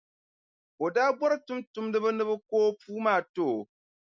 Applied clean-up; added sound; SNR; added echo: none; none; none; none.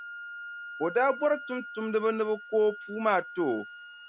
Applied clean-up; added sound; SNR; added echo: none; Wind instrument, woodwind instrument; 13 dB; none.